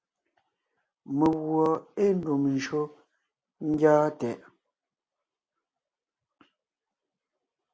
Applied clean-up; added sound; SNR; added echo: none; none; none; none.